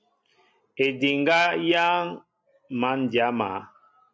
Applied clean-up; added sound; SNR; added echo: none; none; none; none.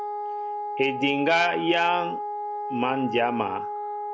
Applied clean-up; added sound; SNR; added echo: none; Wind instrument, woodwind instrument; 4 dB; none.